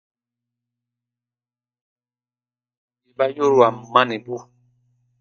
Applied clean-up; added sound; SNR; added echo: neural mask model DeepFilterNet 3.